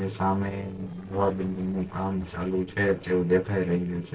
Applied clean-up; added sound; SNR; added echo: neural separator model SepFormer DNS4.